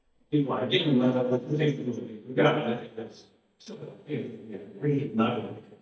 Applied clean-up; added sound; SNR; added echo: neural mask model DeepFilterNet 3.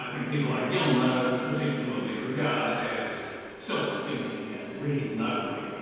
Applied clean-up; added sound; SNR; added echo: none; Drill; 7 dB; reverberation time 2.1 s.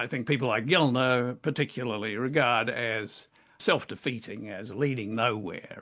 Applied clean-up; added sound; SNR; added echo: none; none; none; none.